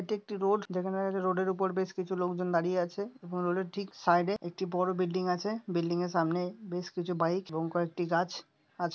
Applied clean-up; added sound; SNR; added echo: none; none; none; none.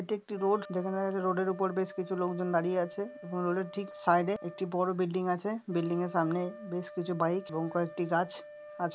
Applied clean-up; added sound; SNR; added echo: none; Wind instrument, woodwind instrument; 16 dB; none.